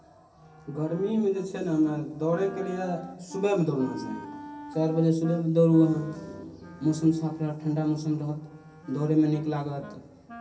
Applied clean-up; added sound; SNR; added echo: none; Wind instrument, woodwind instrument; 19 dB; reverberation time 0.3 s.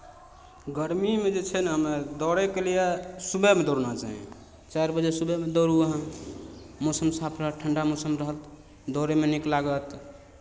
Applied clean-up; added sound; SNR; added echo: none; none; none; none.